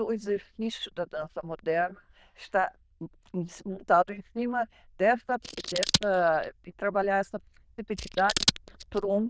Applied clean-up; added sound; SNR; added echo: neural diffusion model UNIVERSE++.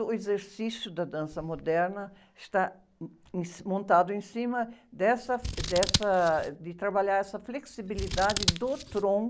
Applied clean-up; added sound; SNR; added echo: none; Scissors; 3 dB; none.